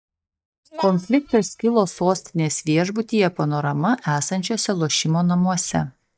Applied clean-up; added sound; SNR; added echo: neural mask model DeepFilterNet 3.